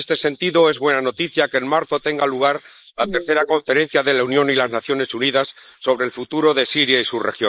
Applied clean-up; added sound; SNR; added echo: neural mask model Resemble Enhance denoiser.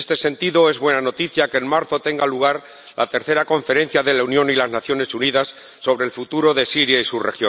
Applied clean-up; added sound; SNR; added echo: none; none; none; none.